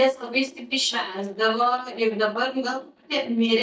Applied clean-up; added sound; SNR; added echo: neural mask model DeepFilterNet 3.